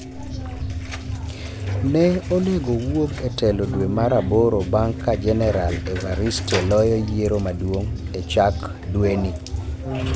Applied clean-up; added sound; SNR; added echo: none; Bass guitar; 14 dB; none.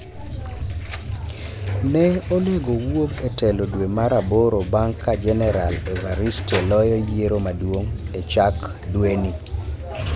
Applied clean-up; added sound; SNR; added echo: none; none; none; none.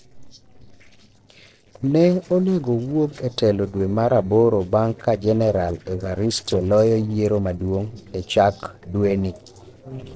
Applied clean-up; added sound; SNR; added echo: neural separator model SepFormer DNS4.